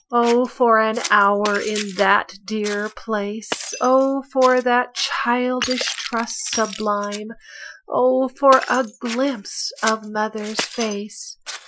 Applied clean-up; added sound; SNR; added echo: classical method Wiener filter.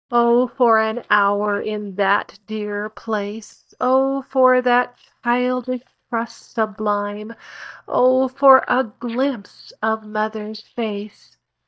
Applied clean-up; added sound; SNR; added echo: neural mask model DeepFilterNet 3.